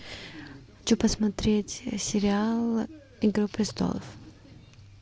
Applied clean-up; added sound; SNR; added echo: none; none; none; none.